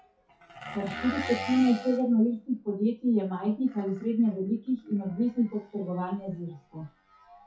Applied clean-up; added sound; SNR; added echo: classical method WPE with log-MMSE.